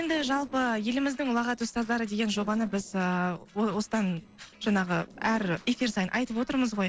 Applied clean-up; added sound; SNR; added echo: neural separator model SepFormer DNS4.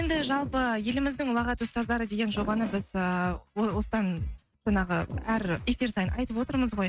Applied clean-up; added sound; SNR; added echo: neural mask model RNNoise.